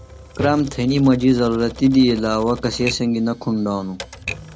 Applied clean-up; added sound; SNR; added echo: none; Typewriter; 15 dB; none.